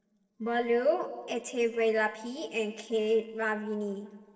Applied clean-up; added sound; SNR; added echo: neural separator model SepFormer DNS4.